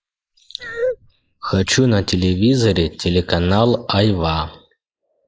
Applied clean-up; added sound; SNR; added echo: neural mask model Resemble Enhance denoiser.